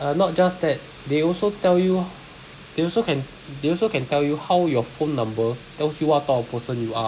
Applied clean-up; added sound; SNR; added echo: none; none; none; none.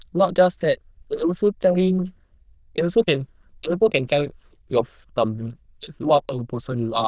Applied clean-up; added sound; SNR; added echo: neural diffusion model UNIVERSE++.